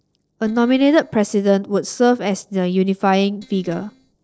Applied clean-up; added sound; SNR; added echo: neural separator model SepFormer DNS4.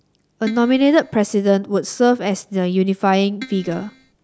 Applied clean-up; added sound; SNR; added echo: none; Keyboard (musical); 18 dB; none.